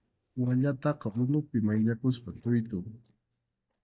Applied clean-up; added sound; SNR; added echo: neural mask model DeepFilterNet 3.